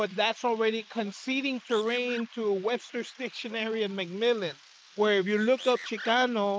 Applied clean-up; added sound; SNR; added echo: neural mask model Resemble Enhance denoiser.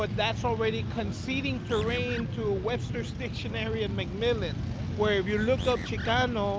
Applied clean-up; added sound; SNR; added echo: none; Animal; 12 dB; none.